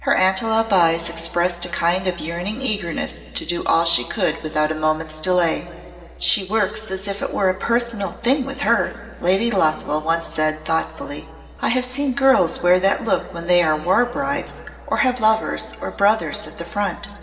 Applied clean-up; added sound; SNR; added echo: none; none; none; reverberation time 2.2 s.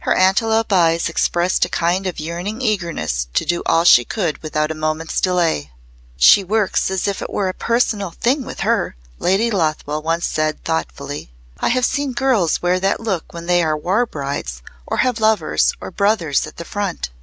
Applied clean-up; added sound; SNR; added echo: none; none; none; none.